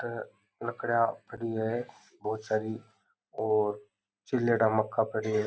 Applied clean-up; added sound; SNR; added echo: none; none; none; none.